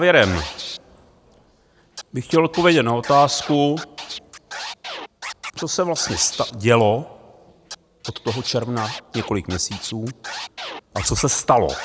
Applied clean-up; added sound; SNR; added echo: none; Scratching (performance technique); 13 dB; none.